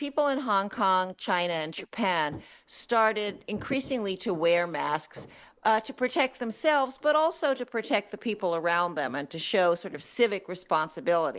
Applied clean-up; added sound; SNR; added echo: neural mask model Resemble Enhance denoiser.